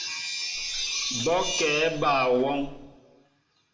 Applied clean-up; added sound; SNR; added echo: none; Walk, footsteps; 16 dB; reverberation time 0.8 s.